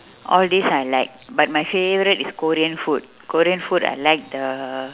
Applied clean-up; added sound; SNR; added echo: none; none; none; none.